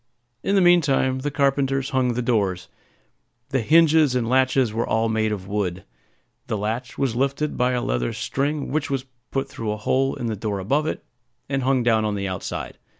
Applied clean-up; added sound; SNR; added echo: none; none; none; none.